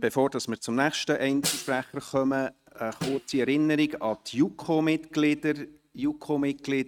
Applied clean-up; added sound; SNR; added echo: neural mask model RNNoise.